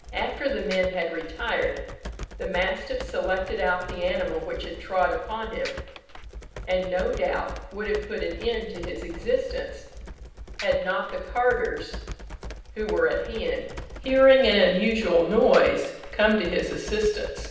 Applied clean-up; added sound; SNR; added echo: none; Computer keyboard; 12 dB; reverberation time 0.9 s.